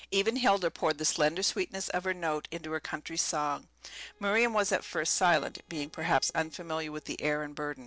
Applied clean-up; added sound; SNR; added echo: neural separator model SepFormer DNS4.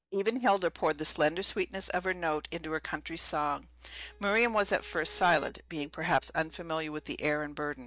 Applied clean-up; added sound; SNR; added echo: neural mask model DeepFilterNet 3.